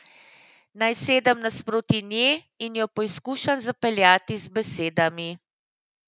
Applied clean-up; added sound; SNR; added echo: none; none; none; none.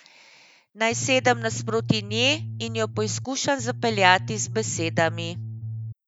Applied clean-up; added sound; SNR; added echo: none; Bass guitar; 8 dB; none.